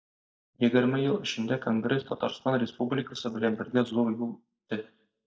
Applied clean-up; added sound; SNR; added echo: neural mask model DeepFilterNet 3.